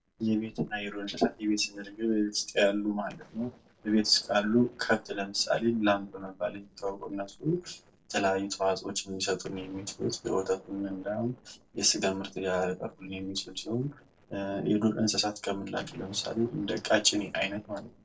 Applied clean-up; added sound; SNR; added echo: neural separator model SepFormer DNS4.